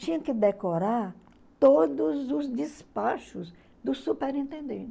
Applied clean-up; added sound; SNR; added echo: none; none; none; none.